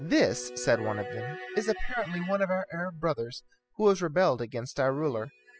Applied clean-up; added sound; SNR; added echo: classical method spectral subtraction.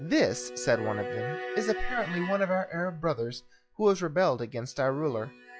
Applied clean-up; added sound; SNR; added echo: classical method log-MMSE.